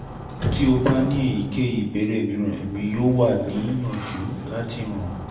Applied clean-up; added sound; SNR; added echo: none; Sliding door; 9 dB; reverberation time 0.8 s.